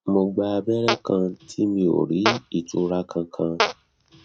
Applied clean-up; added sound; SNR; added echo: neural mask model RNNoise.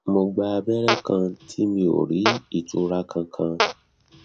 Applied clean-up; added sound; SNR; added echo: none; Fart; 6 dB; none.